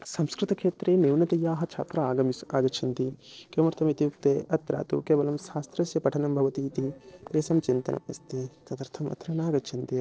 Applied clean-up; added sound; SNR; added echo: neural separator model SepFormer DNS4.